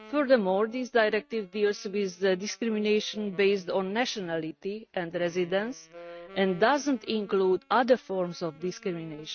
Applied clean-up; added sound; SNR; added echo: neural mask model RNNoise.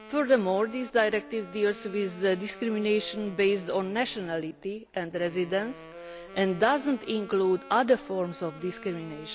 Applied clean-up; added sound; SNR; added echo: none; Wind instrument, woodwind instrument; 18 dB; none.